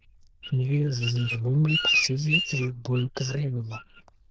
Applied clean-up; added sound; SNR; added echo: neural diffusion model UNIVERSE++.